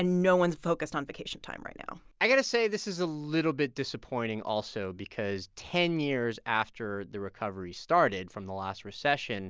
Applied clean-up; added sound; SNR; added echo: none; none; none; none.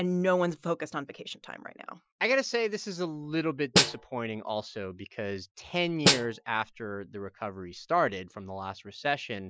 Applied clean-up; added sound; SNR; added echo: classical method Wiener filter.